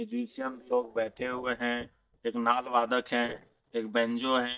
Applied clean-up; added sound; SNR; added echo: neural mask model DeepFilterNet 3.